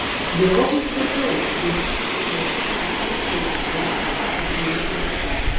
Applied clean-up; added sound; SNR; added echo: none; Subway, metro, underground; -3 dB; reverberation time 0.6 s.